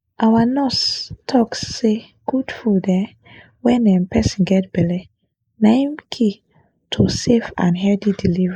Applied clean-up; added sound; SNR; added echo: neural mask model Resemble Enhance denoiser.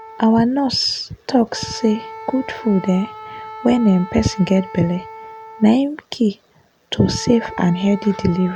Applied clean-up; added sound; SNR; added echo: none; Wind instrument, woodwind instrument; 17 dB; none.